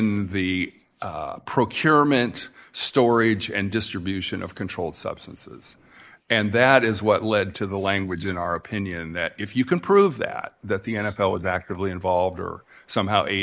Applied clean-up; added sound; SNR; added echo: neural mask model Resemble Enhance denoiser.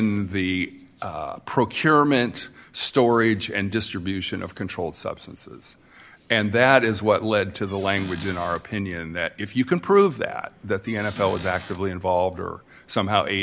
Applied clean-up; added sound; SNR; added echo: none; Squeak / Cupboard open or close; 16 dB; none.